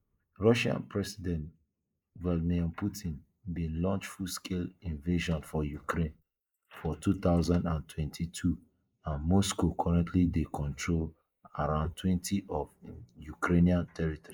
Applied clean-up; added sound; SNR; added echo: neural mask model Resemble Enhance denoiser.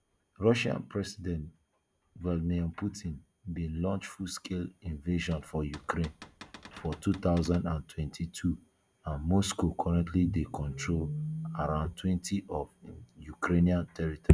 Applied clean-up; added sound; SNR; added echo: none; Cupboard open or close / Door; 19 dB; none.